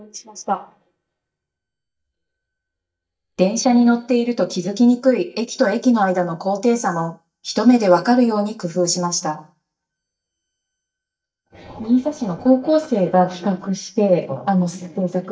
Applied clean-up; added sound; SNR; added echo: neural mask model DeepFilterNet 3.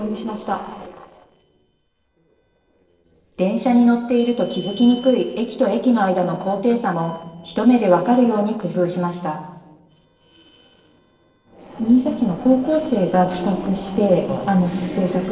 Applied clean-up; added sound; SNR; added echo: neural separator model SepFormer DNS4.